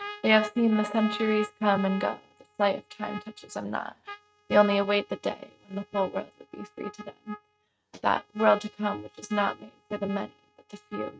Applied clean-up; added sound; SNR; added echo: neural mask model RNNoise.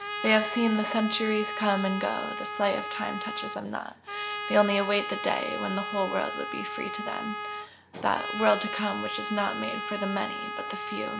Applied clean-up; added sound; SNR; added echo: none; Trumpet; 6 dB; none.